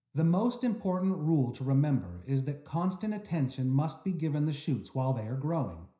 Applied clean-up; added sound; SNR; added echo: none; none; none; reverberation time 0.5 s.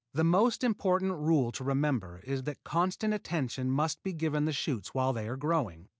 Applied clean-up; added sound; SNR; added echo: none; none; none; none.